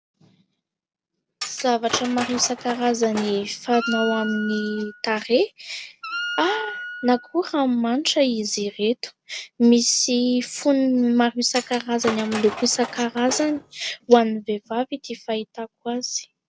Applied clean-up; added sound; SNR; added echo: none; Tools + Wind instrument, woodwind instrument; 10 dB; none.